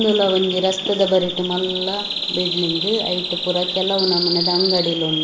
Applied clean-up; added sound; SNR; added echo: none; Bird vocalization, bird call, bird song; 3 dB; none.